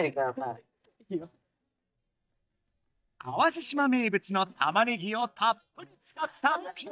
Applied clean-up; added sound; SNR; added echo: neural mask model DeepFilterNet 3.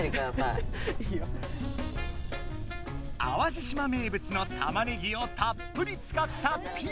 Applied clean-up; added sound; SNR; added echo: none; Thunder; 4 dB; none.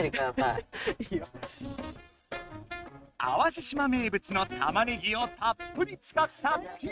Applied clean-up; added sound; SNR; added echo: neural mask model RNNoise.